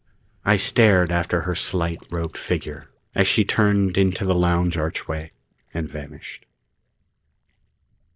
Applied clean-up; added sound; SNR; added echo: neural mask model DeepFilterNet 3.